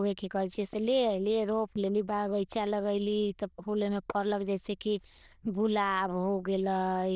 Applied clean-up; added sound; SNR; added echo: neural diffusion model UNIVERSE++.